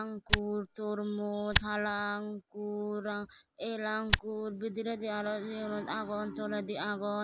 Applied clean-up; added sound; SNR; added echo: none; Tick; -5 dB; none.